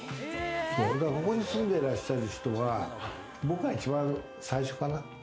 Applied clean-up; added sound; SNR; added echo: none; Bowed string instrument; 19 dB; none.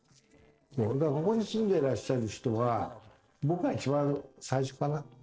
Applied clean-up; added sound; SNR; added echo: neural separator model SepFormer DNS4.